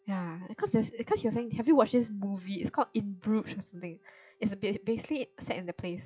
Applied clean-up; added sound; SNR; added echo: classical method log-MMSE.